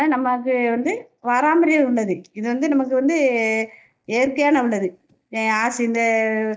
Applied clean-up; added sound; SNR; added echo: neural mask model DeepFilterNet 3.